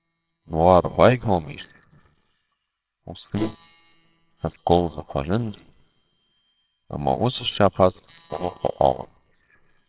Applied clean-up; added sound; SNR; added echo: neural separator model SepFormer WHAMR!.